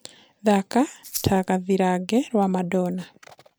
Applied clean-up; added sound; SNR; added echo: none; Rattle (instrument); 11 dB; none.